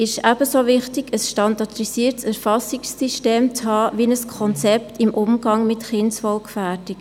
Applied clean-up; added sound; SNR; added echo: none; none; none; none.